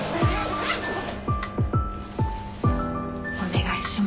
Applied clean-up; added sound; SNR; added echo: none; Keyboard (musical); 13 dB; reverberation time 1.3 s.